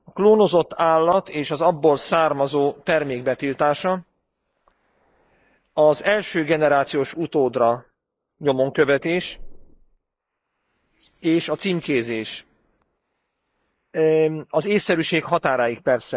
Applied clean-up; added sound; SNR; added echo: neural mask model Resemble Enhance denoiser.